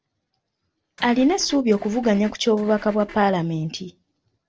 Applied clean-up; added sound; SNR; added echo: neural separator model SepFormer DNS4.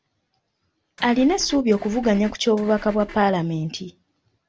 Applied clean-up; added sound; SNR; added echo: none; Engine / Car; 17 dB; none.